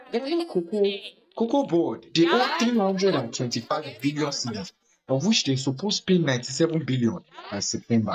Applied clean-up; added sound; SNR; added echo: neural mask model DeepFilterNet 3.